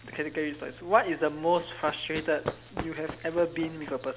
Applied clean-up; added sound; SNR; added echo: none; Run; 12 dB; none.